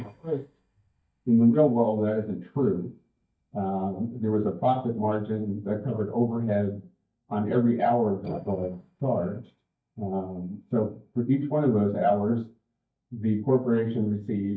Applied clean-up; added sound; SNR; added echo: neural mask model DeepFilterNet 3.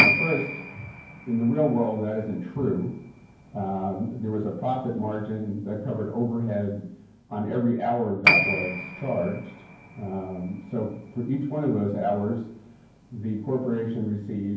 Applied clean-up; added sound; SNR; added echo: none; Piano; 4 dB; reverberation time 0.9 s.